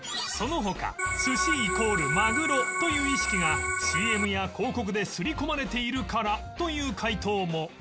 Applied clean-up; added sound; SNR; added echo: none; Organ; -1 dB; none.